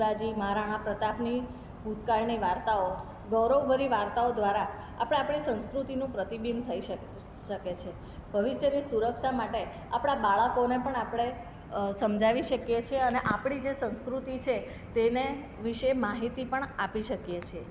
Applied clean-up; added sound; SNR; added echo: none; Fire; 17 dB; none.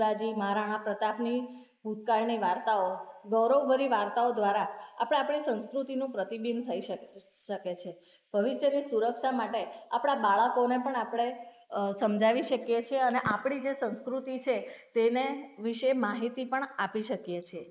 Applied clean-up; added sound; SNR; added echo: neural mask model Resemble Enhance denoiser.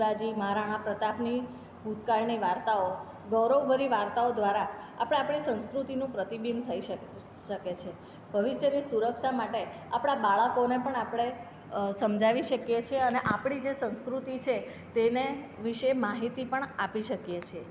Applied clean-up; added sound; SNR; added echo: none; none; none; none.